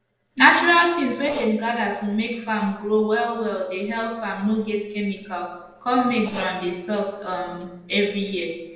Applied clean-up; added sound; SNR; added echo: neural separator model SepFormer DNS4.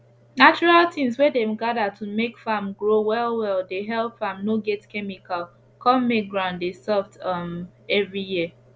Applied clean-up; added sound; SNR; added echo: none; none; none; none.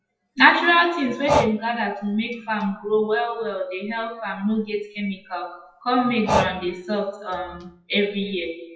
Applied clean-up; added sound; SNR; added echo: classical method WPE with log-MMSE.